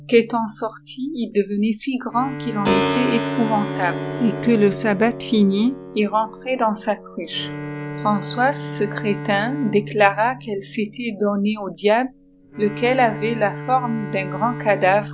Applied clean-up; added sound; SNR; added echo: none; Bowed string instrument + Keyboard (musical); 8 dB; none.